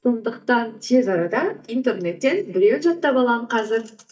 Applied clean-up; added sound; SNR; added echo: neural mask model DeepFilterNet 3.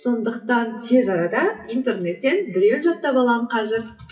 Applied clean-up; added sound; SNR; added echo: classical method WPE with log-MMSE.